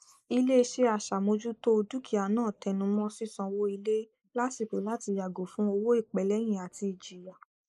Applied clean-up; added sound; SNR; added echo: neural mask model Resemble Enhance denoiser.